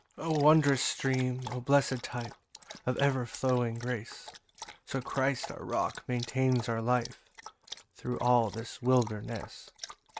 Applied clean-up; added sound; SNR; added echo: neural mask model RNNoise.